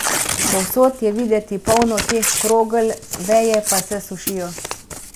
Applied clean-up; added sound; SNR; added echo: none; Hi-hat + Crumpling, crinkling / Tearing; 5 dB; none.